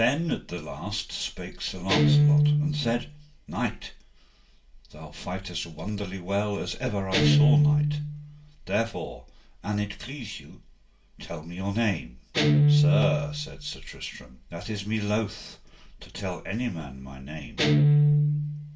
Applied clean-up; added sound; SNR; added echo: none; Guitar; -4 dB; reverberation time 0.2 s.